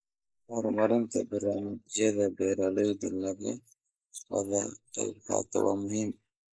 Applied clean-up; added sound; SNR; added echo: neural mask model Resemble Enhance denoiser.